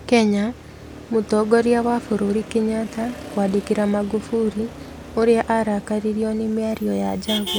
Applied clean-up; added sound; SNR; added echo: none; Motor vehicle (road); 14 dB; none.